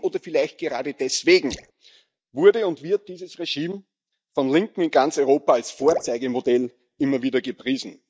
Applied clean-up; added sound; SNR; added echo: neural mask model DeepFilterNet 3.